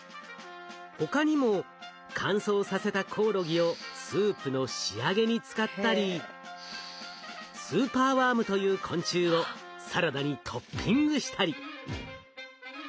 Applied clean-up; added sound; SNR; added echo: none; Respiratory sounds; 18 dB; none.